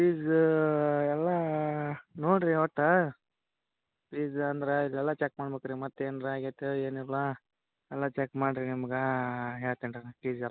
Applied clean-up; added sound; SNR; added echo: none; none; none; none.